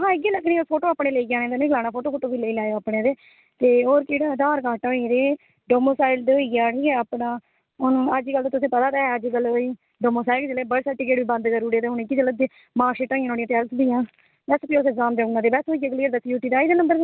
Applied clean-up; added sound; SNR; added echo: none; none; none; none.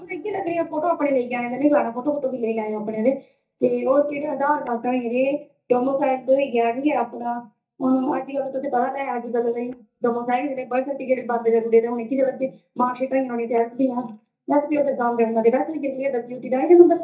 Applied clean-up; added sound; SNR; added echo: neural mask model DeepFilterNet 3.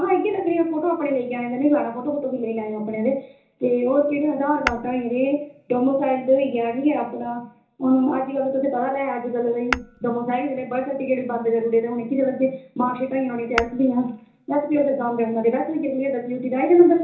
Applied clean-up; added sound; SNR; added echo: none; Tap / Hammer; 13 dB; reverberation time 0.7 s.